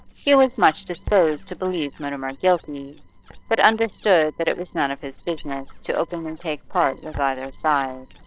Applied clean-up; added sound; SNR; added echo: neural separator model SepFormer DNS4.